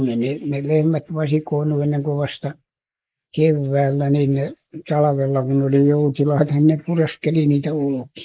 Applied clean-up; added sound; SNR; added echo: neural mask model Resemble Enhance denoiser.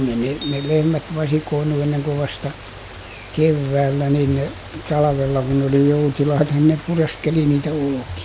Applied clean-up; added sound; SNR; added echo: none; Bicycle bell + Rain; 18 dB; none.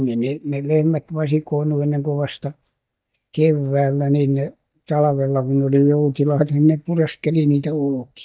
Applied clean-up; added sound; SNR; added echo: neural mask model DeepFilterNet 3.